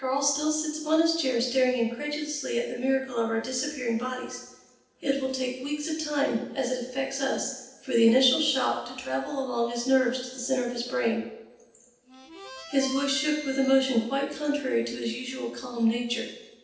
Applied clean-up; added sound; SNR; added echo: neural separator model SepFormer DNS4.